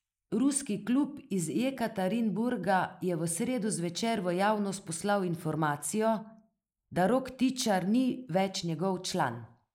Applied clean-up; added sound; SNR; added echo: neural mask model Resemble Enhance denoiser.